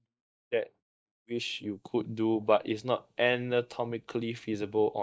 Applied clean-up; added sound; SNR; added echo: neural mask model DeepFilterNet 3.